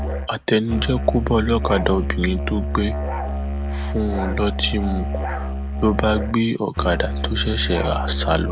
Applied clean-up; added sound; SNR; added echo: none; Musical instrument; 2 dB; none.